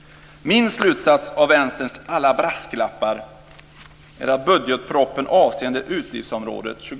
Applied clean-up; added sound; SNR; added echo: none; none; none; none.